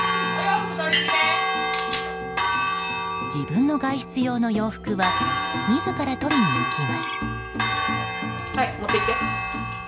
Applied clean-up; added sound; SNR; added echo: none; Church bell; 0 dB; none.